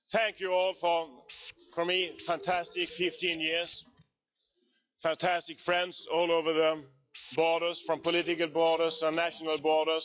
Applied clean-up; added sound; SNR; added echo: classical method log-MMSE.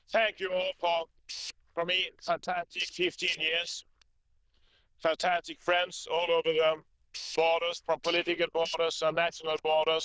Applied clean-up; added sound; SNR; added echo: neural diffusion model UNIVERSE++.